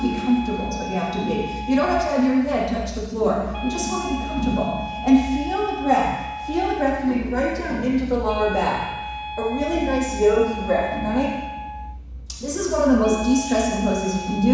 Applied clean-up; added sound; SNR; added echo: none; Wind instrument, woodwind instrument; 11 dB; reverberation time 1.1 s.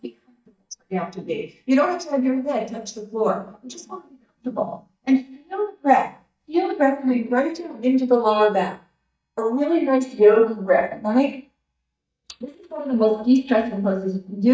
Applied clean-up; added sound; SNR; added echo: neural mask model DeepFilterNet 3.